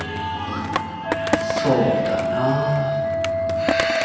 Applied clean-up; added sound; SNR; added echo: none; Skateboard; 8 dB; reverberation time 0.9 s.